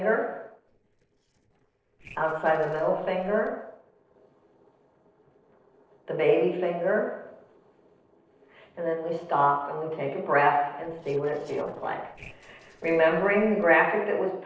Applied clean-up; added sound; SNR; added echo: neural separator model SepFormer DNS4.